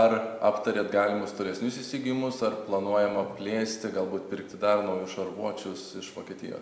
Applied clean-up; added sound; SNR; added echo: none; none; none; none.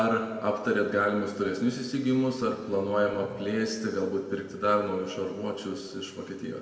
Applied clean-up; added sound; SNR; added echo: none; none; none; reverberation time 1.5 s.